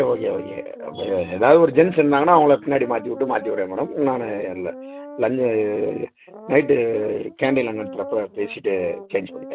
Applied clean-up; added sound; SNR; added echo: none; Brass instrument; 17 dB; none.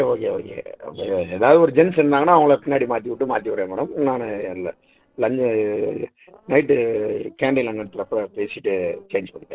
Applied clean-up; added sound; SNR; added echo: neural separator model SepFormer DNS4.